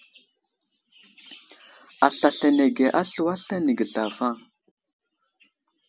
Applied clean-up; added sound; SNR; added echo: none; none; none; none.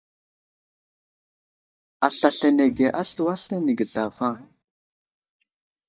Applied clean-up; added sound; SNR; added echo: neural mask model DeepFilterNet 3.